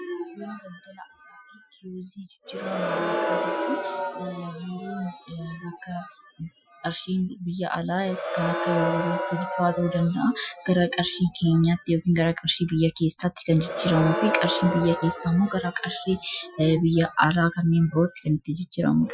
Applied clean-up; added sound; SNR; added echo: classical method Wiener filter.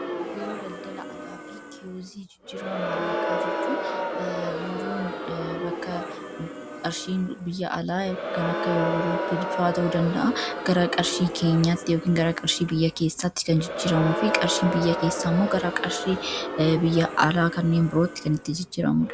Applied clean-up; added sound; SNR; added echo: none; Crowd; 5 dB; none.